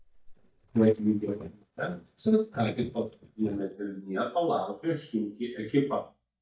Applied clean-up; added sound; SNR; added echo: neural mask model DeepFilterNet 3.